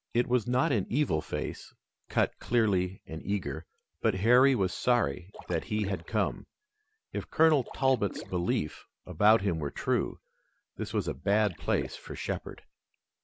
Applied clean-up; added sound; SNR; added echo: none; Splash, splatter; 16 dB; none.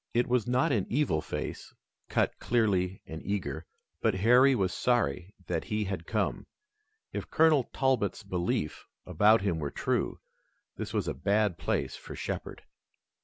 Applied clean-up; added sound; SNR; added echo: none; none; none; none.